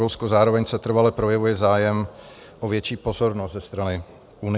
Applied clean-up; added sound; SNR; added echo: none; none; none; none.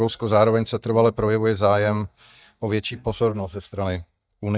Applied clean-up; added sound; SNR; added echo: neural mask model DeepFilterNet 3.